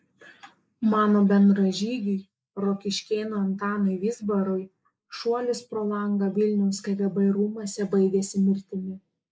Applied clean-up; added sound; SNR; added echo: neural mask model Resemble Enhance denoiser.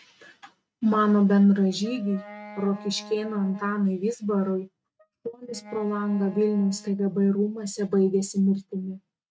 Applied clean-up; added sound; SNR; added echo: neural mask model RNNoise.